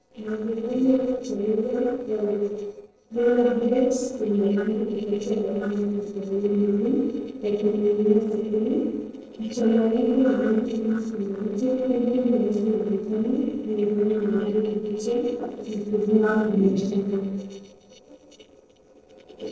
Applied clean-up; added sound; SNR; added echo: neural separator model SepFormer DNS4.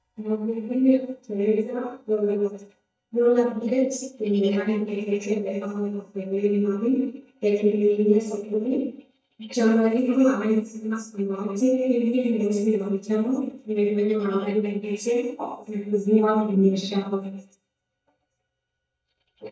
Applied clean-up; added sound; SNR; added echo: neural mask model DeepFilterNet 3.